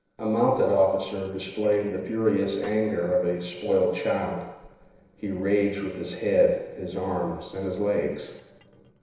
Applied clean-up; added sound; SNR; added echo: neural separator model SepFormer DNS4.